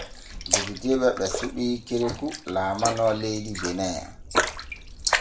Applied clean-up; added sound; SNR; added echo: neural mask model Resemble Enhance denoiser.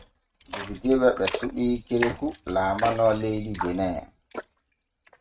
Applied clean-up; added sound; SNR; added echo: neural mask model RNNoise.